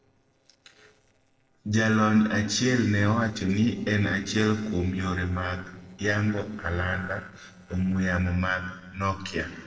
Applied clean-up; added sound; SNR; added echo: neural separator model SepFormer DNS4.